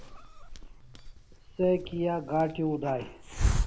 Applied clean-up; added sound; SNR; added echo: none; Hiss; 2 dB; none.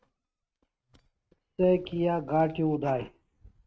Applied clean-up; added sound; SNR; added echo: neural mask model RNNoise.